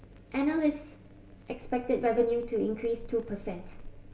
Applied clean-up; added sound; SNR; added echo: none; Crackle; 16 dB; reverberation time 0.6 s.